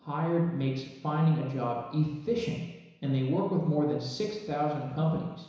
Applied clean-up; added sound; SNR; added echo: none; none; none; reverberation time 1.0 s.